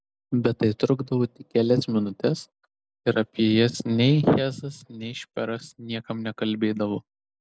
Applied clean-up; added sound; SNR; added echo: none; none; none; none.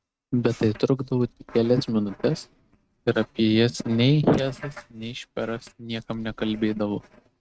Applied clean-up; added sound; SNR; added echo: neural mask model RNNoise.